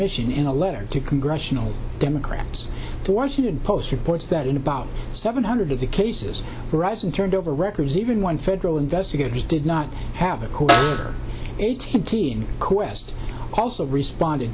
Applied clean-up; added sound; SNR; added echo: none; Snare drum; 1 dB; none.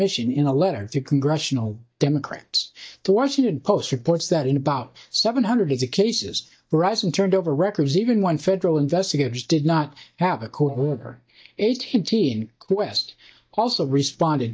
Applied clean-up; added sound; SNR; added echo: neural mask model DeepFilterNet 3.